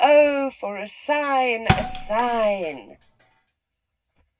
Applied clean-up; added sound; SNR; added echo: none; Thump, thud; 7 dB; reverberation time 0.4 s.